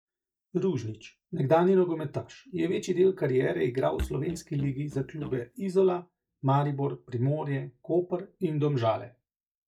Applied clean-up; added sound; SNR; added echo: neural mask model DeepFilterNet 3.